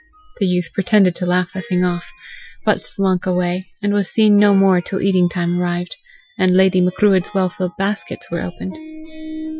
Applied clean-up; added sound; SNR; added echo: classical method Wiener filter.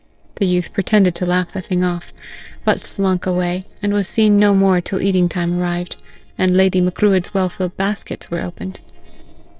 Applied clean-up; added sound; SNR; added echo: neural separator model SepFormer DNS4.